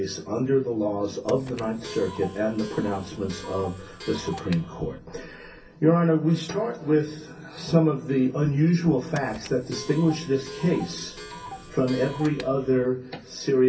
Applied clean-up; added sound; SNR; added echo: none; Clock; 16 dB; reverberation time 0.3 s.